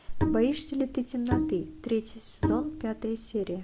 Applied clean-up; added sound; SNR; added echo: none; Bowed string instrument; 3 dB; none.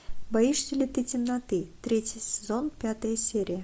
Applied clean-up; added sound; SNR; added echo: none; none; none; none.